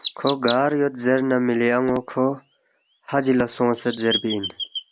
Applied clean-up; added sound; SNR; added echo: none; Chirp, tweet; 12 dB; none.